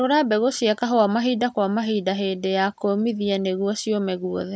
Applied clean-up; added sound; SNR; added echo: none; none; none; none.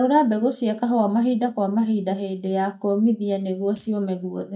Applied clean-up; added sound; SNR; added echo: neural mask model DeepFilterNet 3.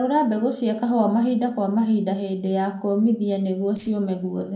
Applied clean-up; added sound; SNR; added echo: neural separator model SepFormer DNS4.